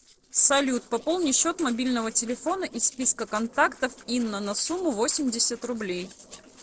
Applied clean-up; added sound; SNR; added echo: neural separator model SepFormer DNS4.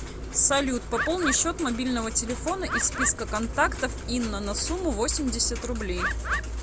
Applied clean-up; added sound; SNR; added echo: none; Bird; 4 dB; none.